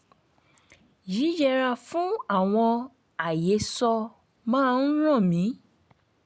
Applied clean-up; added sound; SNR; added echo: none; none; none; none.